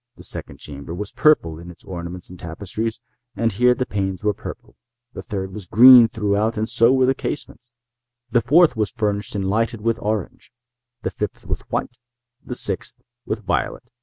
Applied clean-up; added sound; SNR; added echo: none; none; none; none.